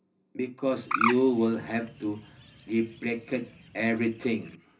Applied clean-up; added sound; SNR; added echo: none; Bird; 7 dB; reverberation time 0.4 s.